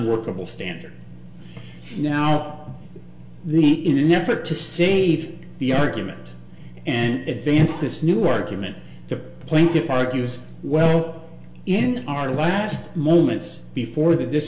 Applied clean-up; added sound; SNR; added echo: none; Dog; 19 dB; reverberation time 0.2 s.